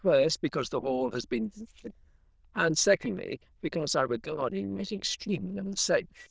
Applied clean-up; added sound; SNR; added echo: neural diffusion model UNIVERSE++.